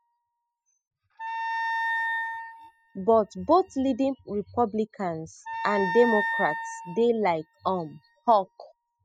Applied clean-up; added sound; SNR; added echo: classical method spectral subtraction.